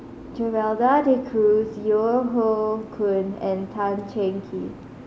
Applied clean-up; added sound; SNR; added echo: none; Boat, Water vehicle; 17 dB; none.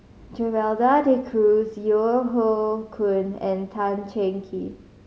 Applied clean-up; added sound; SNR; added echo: none; none; none; none.